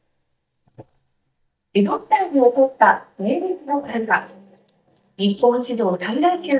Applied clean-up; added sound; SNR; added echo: neural mask model DeepFilterNet 3.